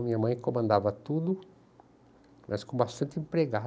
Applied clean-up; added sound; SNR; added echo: none; none; none; none.